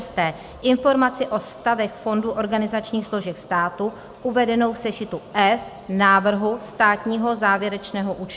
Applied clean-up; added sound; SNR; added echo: none; none; none; none.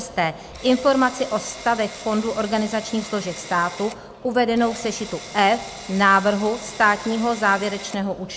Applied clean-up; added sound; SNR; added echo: none; Drill; 16 dB; none.